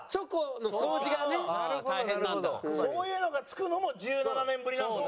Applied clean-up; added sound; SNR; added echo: none; none; none; none.